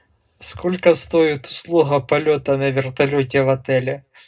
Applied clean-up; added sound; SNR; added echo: none; none; none; reverberation time 0.2 s.